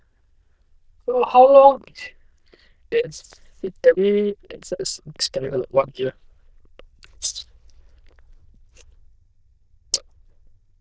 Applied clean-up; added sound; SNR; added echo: neural diffusion model UNIVERSE++.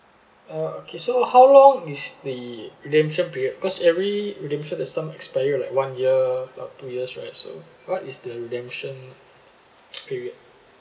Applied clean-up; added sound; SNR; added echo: none; none; none; none.